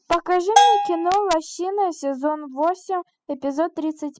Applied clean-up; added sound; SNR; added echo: classical method spectral subtraction.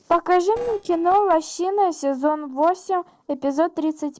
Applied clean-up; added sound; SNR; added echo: neural separator model SepFormer DNS4.